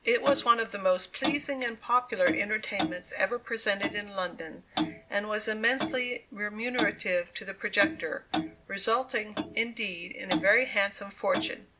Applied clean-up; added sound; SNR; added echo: none; Clock; 7 dB; none.